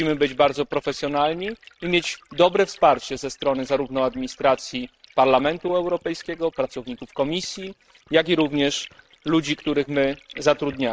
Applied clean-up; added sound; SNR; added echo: neural mask model RNNoise.